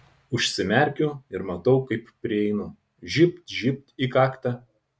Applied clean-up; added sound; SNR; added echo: none; none; none; none.